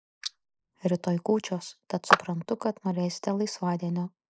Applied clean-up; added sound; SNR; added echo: neural mask model Resemble Enhance denoiser.